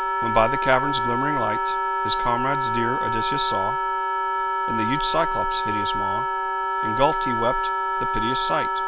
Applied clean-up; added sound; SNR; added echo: none; Wind instrument, woodwind instrument; -3 dB; none.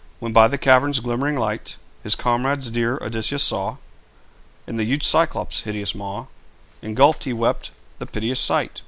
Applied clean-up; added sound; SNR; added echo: none; none; none; none.